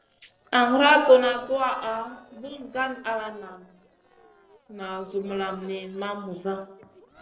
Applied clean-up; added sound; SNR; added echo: neural separator model SepFormer DNS4.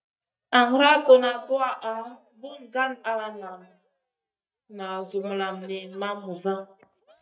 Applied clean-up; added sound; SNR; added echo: neural mask model DeepFilterNet 3.